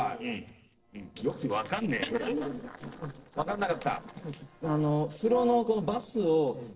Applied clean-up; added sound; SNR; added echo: neural separator model SepFormer DNS4.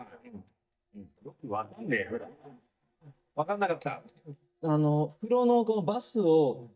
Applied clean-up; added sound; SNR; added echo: neural mask model DeepFilterNet 3.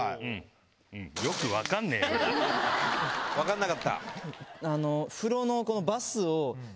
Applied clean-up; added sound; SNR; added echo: none; none; none; none.